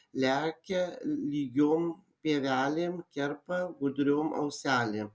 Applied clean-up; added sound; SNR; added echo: none; none; none; none.